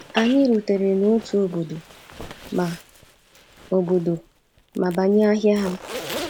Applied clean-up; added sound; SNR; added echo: none; Zipper (clothing); 15 dB; none.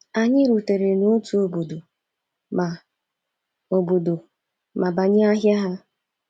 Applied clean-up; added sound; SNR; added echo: none; none; none; none.